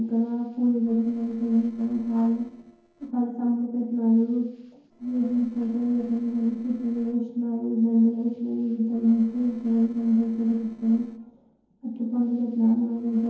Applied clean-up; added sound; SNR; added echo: neural separator model SepFormer DNS4.